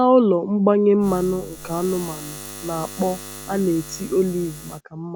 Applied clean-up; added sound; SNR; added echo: none; Buzz; 15 dB; none.